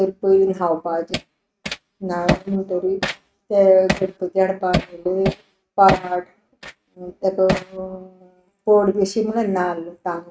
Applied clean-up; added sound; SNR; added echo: neural mask model RNNoise.